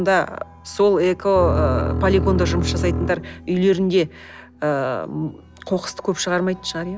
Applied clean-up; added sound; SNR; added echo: none; Bowed string instrument; 2 dB; none.